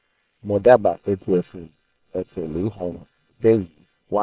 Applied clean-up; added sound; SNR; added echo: neural separator model SepFormer WHAM!.